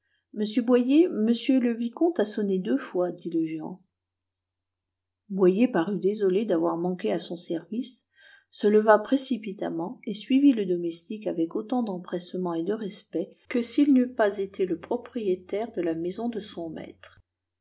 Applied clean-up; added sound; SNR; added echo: none; none; none; none.